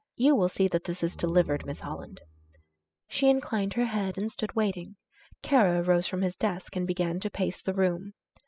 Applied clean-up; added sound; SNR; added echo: classical method spectral subtraction.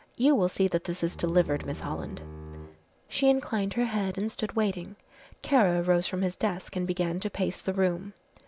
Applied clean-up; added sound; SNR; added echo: none; Bowed string instrument; 12 dB; none.